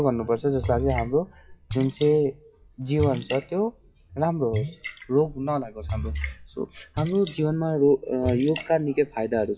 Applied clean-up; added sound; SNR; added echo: classical method WPE with log-MMSE.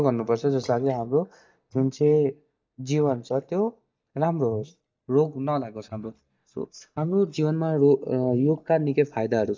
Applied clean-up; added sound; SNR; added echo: neural mask model DeepFilterNet 3.